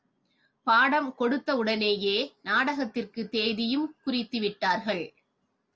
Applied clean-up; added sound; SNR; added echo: none; none; none; none.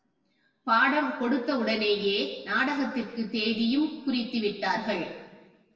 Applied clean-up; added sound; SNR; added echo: none; none; none; reverberation time 1.2 s.